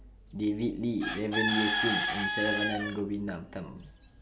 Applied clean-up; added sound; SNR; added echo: none; Bird / Chicken, rooster; 1 dB; none.